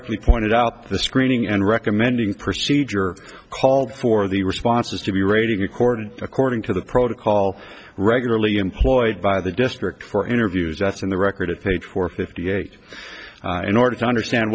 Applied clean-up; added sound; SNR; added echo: none; none; none; none.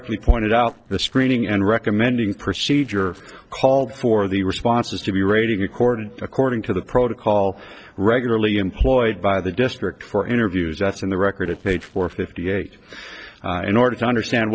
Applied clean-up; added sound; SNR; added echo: neural separator model SepFormer DNS4.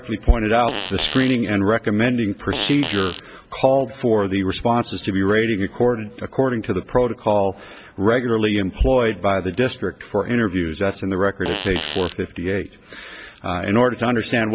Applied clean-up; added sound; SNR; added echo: none; Fart; 6 dB; none.